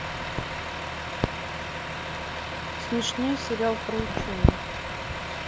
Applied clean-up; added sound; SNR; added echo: none; Truck; 3 dB; none.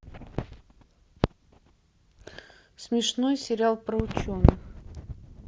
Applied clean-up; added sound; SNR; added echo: none; none; none; none.